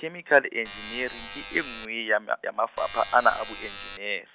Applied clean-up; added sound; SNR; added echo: none; Alarm; 13 dB; none.